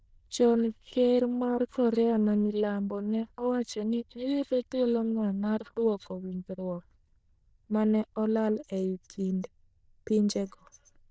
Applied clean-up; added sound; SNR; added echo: neural diffusion model UNIVERSE++.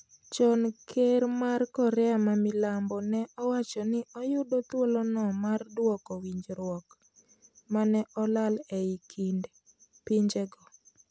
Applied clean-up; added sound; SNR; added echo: none; none; none; none.